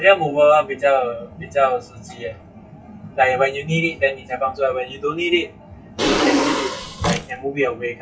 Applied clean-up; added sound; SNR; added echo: classical method WPE with log-MMSE.